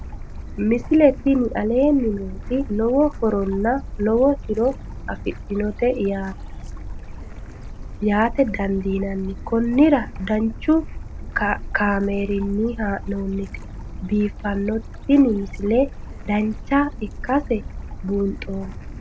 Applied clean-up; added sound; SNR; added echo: none; Stream / Bird; 10 dB; none.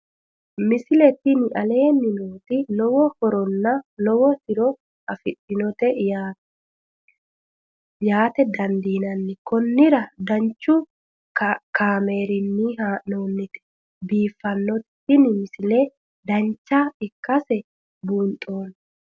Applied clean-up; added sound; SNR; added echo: none; none; none; none.